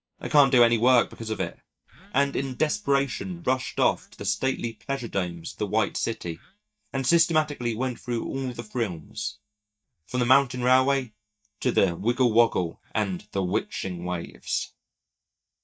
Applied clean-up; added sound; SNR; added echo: neural mask model DeepFilterNet 3.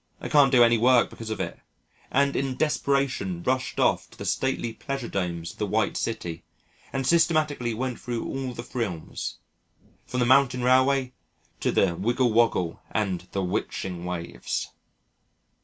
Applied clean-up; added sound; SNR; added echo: none; none; none; none.